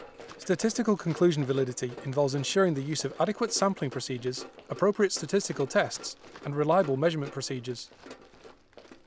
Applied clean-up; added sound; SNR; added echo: none; Run; 19 dB; none.